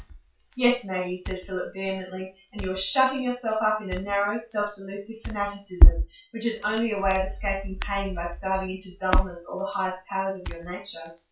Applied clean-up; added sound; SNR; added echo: classical method WPE with log-MMSE.